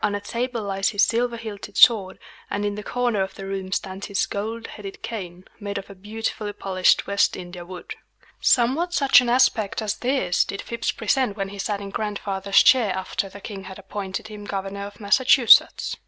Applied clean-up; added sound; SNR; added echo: none; none; none; none.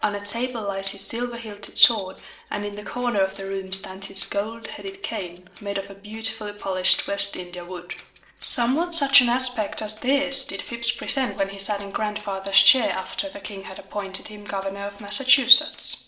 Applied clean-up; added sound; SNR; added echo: neural separator model SepFormer DNS4.